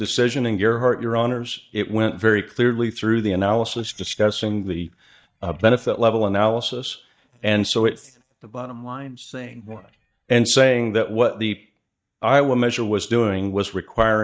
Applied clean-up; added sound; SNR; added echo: neural mask model DeepFilterNet 3.